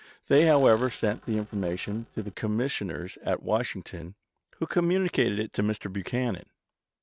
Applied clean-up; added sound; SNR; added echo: neural mask model RNNoise.